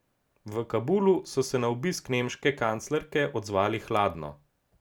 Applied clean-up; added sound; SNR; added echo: none; none; none; none.